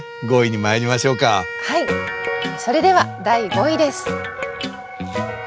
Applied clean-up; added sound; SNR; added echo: none; Wind instrument, woodwind instrument; 13 dB; none.